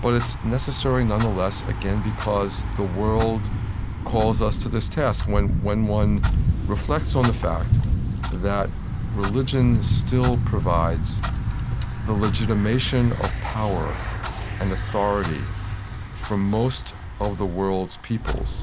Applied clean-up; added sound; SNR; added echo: none; Clock + Thunder / Bicycle; 0 dB; none.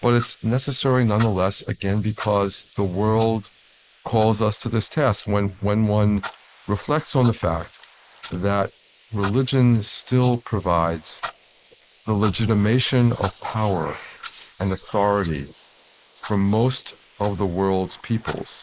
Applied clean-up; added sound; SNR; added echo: neural mask model Resemble Enhance denoiser.